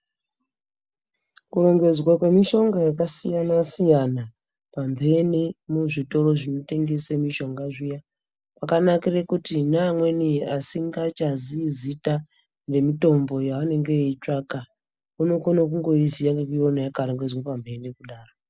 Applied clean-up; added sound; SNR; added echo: none; none; none; none.